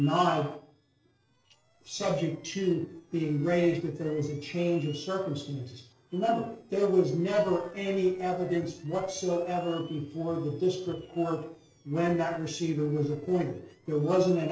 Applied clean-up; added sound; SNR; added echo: neural separator model SepFormer DNS4.